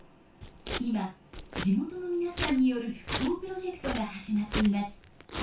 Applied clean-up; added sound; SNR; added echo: none; Domestic sounds, home sounds; 8 dB; reverberation time 0.2 s.